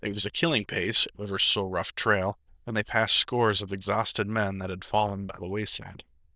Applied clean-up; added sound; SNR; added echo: neural diffusion model UNIVERSE++.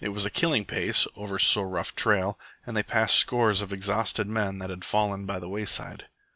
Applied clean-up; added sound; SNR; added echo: none; none; none; none.